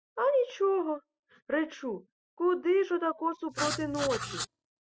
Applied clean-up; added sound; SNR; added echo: classical method spectral subtraction.